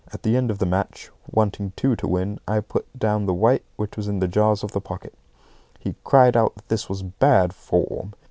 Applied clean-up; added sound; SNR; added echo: none; none; none; none.